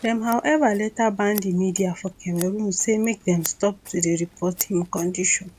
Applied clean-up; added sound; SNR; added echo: none; Scissors; 16 dB; none.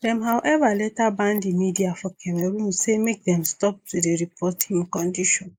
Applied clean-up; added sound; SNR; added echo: neural mask model Resemble Enhance denoiser.